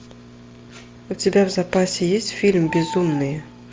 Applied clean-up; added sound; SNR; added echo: none; Bird; 18 dB; none.